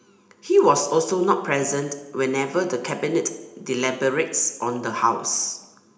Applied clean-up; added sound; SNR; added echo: none; none; none; reverberation time 0.8 s.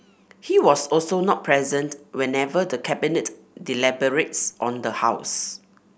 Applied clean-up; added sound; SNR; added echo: none; none; none; none.